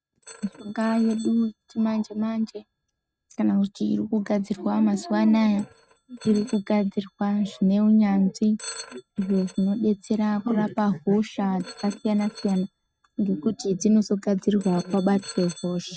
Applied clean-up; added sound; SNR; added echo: neural mask model RNNoise.